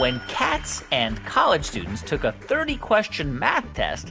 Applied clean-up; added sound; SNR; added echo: none; none; none; none.